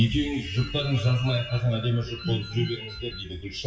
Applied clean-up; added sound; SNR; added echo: classical method WPE with log-MMSE.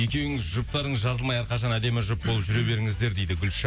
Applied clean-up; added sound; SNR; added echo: none; none; none; none.